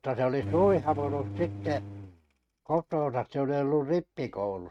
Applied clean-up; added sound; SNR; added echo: neural mask model RNNoise.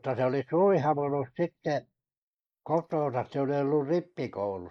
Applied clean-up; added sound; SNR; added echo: neural mask model Resemble Enhance denoiser.